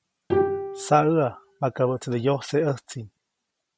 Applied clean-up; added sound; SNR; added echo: none; Bowed string instrument; 5 dB; none.